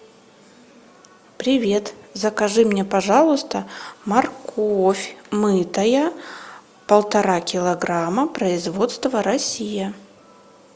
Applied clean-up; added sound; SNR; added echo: none; none; none; none.